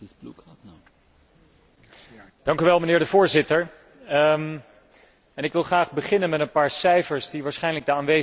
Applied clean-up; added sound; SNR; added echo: none; none; none; none.